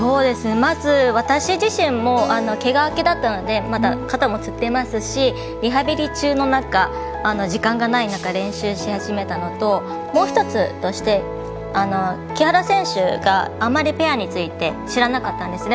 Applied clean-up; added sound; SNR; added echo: none; Shatter + Keyboard (musical); 20 dB; none.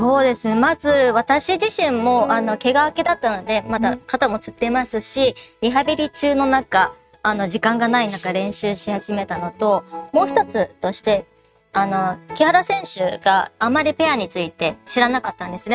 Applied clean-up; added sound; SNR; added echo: neural mask model RNNoise.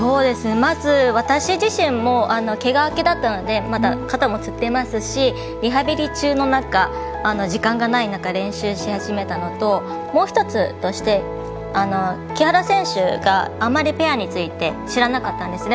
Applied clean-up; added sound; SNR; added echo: none; none; none; none.